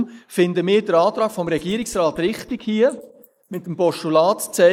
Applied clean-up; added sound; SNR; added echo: neural mask model Resemble Enhance denoiser.